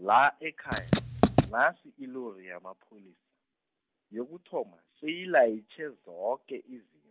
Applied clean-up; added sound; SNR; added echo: none; Writing; -4 dB; none.